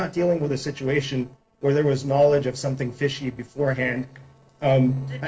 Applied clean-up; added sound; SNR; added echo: neural separator model SepFormer DNS4.